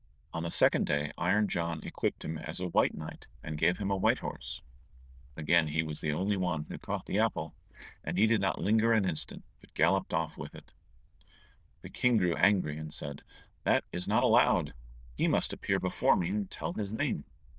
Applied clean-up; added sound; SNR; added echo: neural diffusion model UNIVERSE++.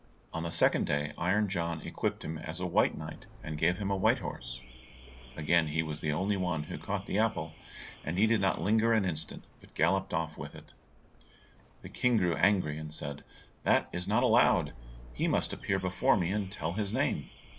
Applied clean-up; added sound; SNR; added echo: none; Alarm / Car; 20 dB; none.